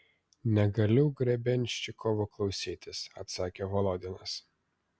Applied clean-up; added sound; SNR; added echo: none; none; none; none.